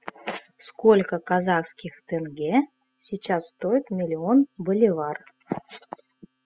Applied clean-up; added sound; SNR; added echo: classical method spectral subtraction.